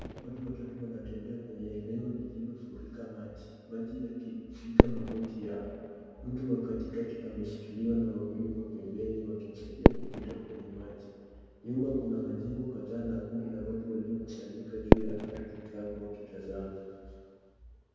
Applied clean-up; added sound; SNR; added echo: none; Fireworks; -3 dB; reverberation time 2.2 s.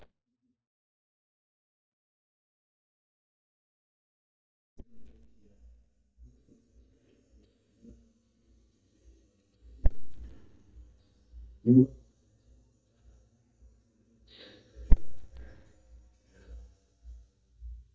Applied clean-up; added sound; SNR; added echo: neural mask model DeepFilterNet 3.